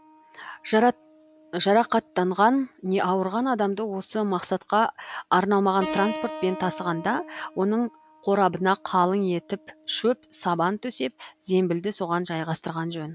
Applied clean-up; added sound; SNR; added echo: none; Keyboard (musical); 17 dB; none.